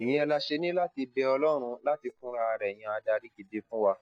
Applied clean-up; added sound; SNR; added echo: neural mask model DeepFilterNet 3.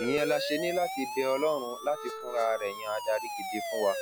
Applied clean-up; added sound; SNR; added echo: none; Siren; 5 dB; none.